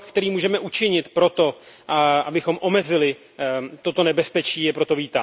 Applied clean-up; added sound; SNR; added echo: none; none; none; none.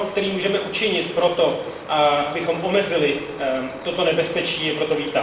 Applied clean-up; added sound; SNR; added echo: none; Truck; 17 dB; reverberation time 1.0 s.